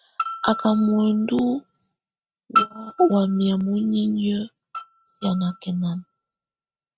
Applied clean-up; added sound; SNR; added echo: neural mask model RNNoise.